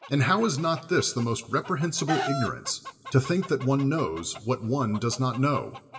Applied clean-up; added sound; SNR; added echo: none; Chicken, rooster; 13 dB; reverberation time 1.1 s.